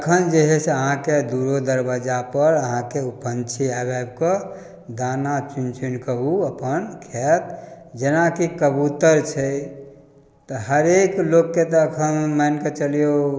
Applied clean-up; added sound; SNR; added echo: none; none; none; none.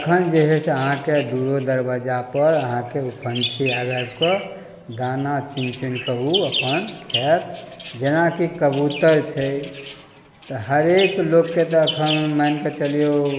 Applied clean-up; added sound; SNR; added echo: none; Bird vocalization, bird call, bird song; 11 dB; none.